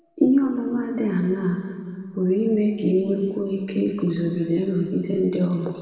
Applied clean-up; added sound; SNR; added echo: none; none; none; reverberation time 2.1 s.